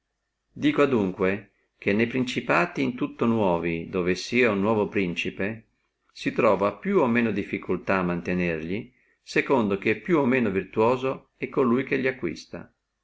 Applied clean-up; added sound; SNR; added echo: none; none; none; none.